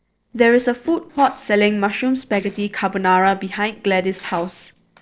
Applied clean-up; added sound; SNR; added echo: neural separator model SepFormer DNS4.